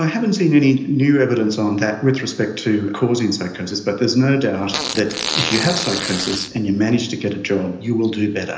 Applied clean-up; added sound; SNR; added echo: none; Fart; 6 dB; reverberation time 0.8 s.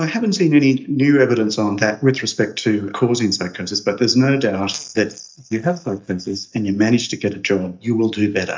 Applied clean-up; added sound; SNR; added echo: neural mask model DeepFilterNet 3.